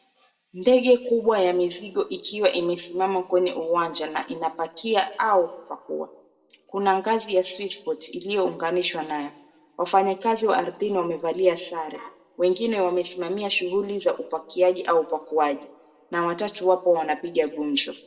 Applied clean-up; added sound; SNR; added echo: none; none; none; reverberation time 1.1 s.